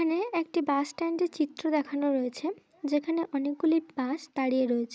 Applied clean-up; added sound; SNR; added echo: none; none; none; none.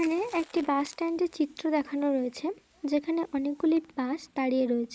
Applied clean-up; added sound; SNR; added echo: neural mask model Resemble Enhance denoiser.